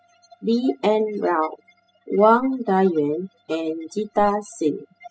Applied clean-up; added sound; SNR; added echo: classical method spectral subtraction.